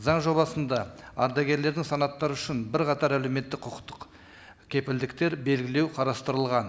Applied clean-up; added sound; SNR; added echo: none; none; none; none.